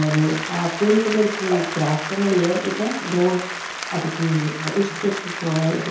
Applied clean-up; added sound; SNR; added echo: none; Applause; 8 dB; reverberation time 1.2 s.